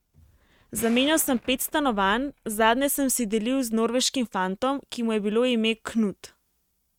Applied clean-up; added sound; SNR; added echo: neural mask model RNNoise.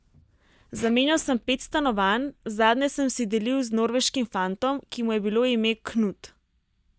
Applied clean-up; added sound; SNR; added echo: neural mask model DeepFilterNet 3.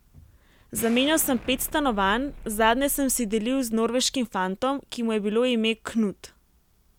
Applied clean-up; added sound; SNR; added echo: none; Explosion; 17 dB; none.